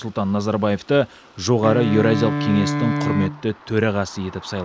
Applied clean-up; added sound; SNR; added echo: none; Wind instrument, woodwind instrument; 4 dB; none.